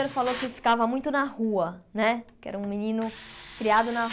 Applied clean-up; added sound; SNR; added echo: none; Tools; 17 dB; none.